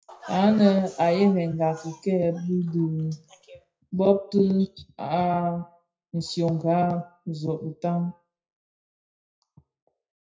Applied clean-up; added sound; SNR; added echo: classical method WPE with log-MMSE.